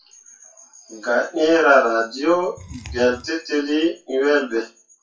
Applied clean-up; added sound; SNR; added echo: classical method WPE with log-MMSE.